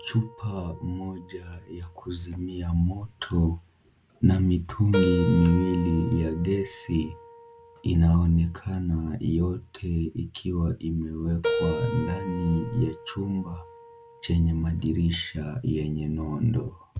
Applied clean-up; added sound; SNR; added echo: none; Keyboard (musical); 11 dB; none.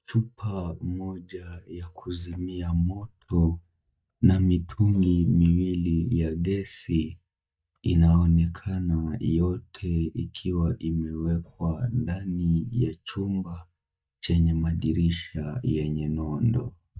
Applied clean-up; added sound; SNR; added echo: neural mask model DeepFilterNet 3.